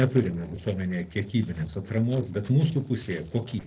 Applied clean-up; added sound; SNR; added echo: neural separator model SepFormer DNS4.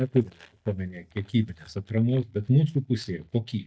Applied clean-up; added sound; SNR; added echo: neural mask model DeepFilterNet 3.